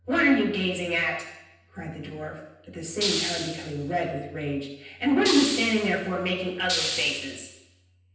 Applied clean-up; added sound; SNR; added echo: none; Hiss; 5 dB; reverberation time 0.9 s.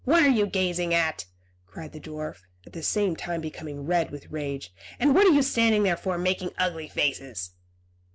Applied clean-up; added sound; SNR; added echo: none; none; none; none.